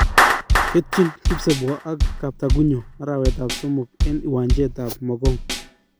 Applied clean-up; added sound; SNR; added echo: none; Bass drum + Clapping; -2 dB; none.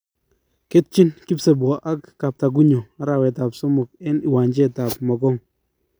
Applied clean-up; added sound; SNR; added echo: none; none; none; none.